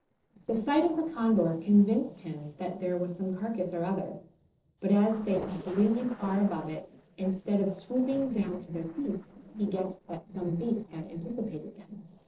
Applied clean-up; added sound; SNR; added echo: neural separator model SepFormer DNS4.